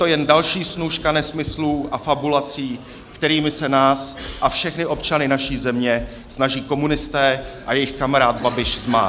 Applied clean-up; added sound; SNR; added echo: none; none; none; none.